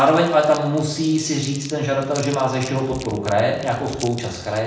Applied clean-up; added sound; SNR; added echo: none; Crumpling, crinkling; 19 dB; reverberation time 0.8 s.